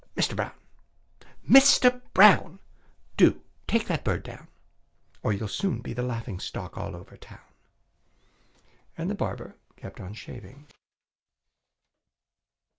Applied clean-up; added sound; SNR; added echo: none; none; none; none.